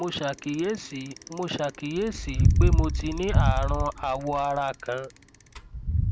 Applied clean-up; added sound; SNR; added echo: none; Bicycle; -4 dB; none.